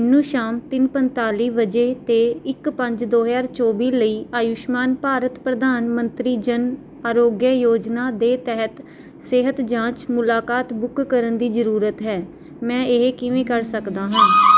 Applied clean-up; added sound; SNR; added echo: none; none; none; none.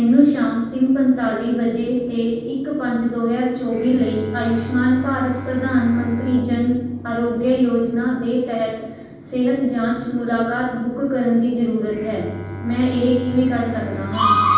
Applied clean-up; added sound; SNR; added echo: none; Bowed string instrument; 15 dB; reverberation time 1.2 s.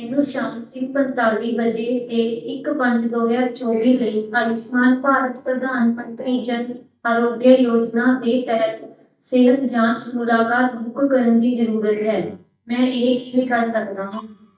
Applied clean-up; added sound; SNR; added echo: neural mask model DeepFilterNet 3.